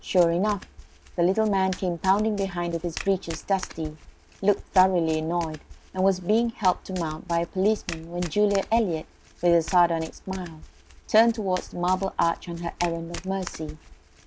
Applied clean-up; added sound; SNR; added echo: none; Domestic sounds, home sounds; 16 dB; none.